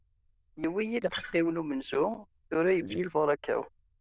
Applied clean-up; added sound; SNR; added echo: neural diffusion model UNIVERSE++.